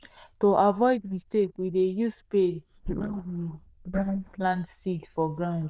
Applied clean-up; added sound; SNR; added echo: neural diffusion model UNIVERSE++.